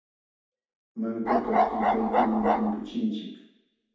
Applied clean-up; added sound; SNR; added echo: none; Bark; -5 dB; reverberation time 0.8 s.